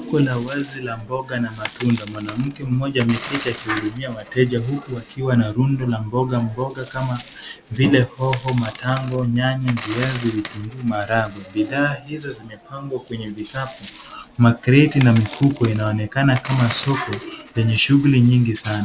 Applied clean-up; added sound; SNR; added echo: none; Coin (dropping); 18 dB; none.